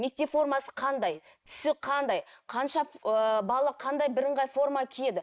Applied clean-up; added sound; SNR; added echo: neural mask model Resemble Enhance denoiser.